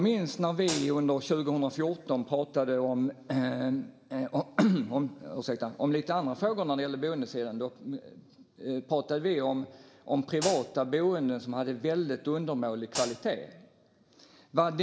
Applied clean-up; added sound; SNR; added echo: none; Hi-hat; 7 dB; reverberation time 1.4 s.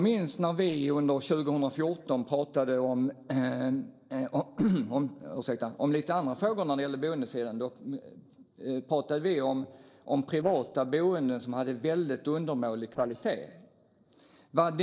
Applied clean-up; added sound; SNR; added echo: neural separator model SepFormer DNS4.